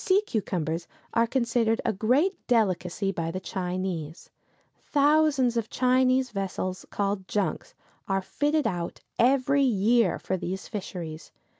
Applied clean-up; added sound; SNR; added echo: none; none; none; none.